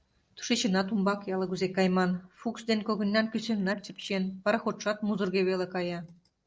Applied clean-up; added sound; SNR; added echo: neural separator model SepFormer DNS4.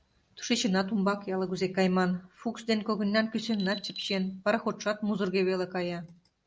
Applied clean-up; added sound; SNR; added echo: none; Alarm; 16 dB; none.